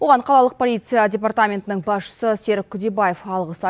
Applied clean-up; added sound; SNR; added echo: none; none; none; none.